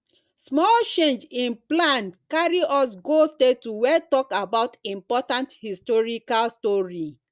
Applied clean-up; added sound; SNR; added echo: none; none; none; none.